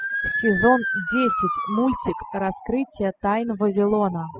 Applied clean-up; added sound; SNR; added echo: classical method spectral subtraction.